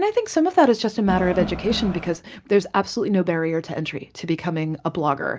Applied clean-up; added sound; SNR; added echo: none; Crowd; 7 dB; none.